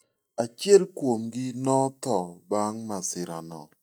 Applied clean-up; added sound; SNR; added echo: neural mask model DeepFilterNet 3.